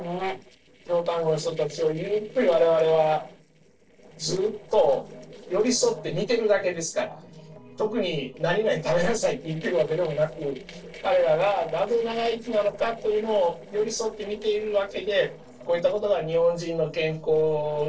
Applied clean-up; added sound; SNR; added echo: neural separator model SepFormer DNS4.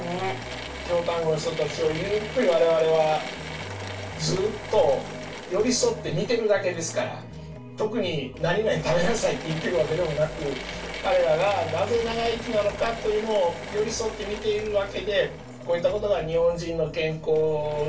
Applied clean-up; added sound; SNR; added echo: none; Drill / Mechanisms; 13 dB; reverberation time 0.2 s.